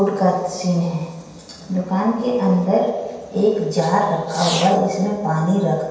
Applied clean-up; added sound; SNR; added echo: none; Fireworks; 18 dB; reverberation time 1.2 s.